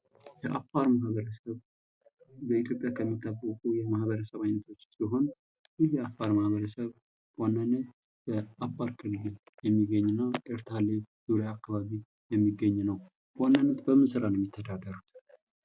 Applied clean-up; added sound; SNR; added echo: none; none; none; none.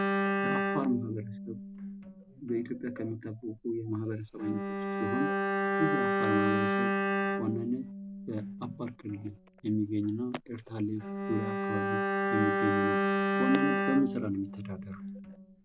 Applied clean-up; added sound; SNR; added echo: none; Bowed string instrument; -2 dB; none.